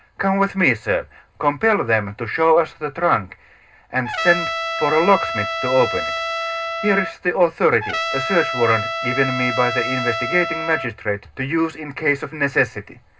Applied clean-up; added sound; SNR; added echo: none; Trumpet; 4 dB; reverberation time 0.2 s.